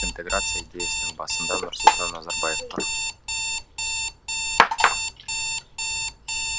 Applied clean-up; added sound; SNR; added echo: none; Alarm; 1 dB; none.